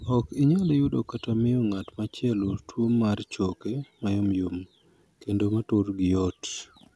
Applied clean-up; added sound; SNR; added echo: none; none; none; none.